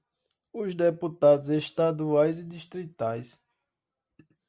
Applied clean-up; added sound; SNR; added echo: none; none; none; none.